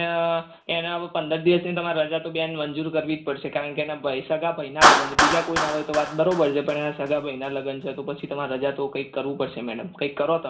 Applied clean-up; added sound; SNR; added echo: none; Clapping; 3 dB; reverberation time 0.4 s.